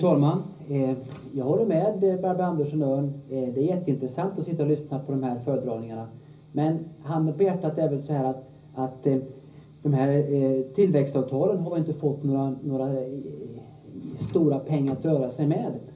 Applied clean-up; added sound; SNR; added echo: none; none; none; reverberation time 0.5 s.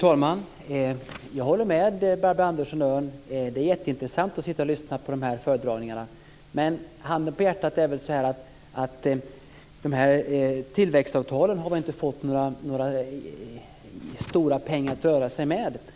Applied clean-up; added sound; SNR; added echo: none; none; none; none.